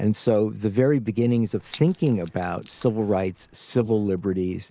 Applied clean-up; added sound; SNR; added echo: neural mask model Resemble Enhance denoiser.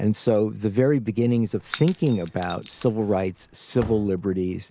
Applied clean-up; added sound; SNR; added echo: none; Shatter / Crushing + Slam; 18 dB; none.